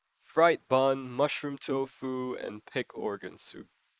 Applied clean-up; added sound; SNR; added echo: neural mask model Resemble Enhance denoiser.